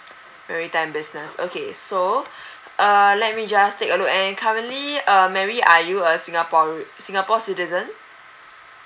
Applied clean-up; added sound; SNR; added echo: none; none; none; none.